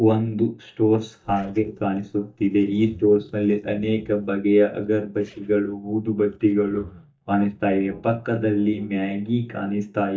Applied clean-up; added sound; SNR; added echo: neural mask model DeepFilterNet 3.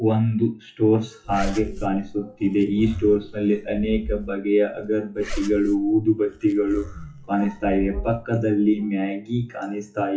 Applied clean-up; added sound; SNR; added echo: classical method WPE with log-MMSE.